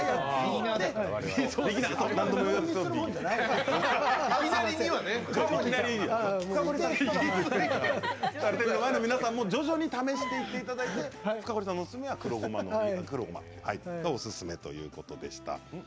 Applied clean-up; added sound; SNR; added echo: none; none; none; none.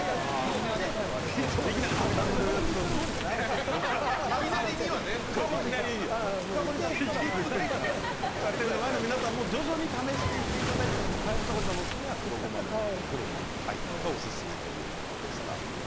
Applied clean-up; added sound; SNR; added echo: none; Waves, surf; 1 dB; none.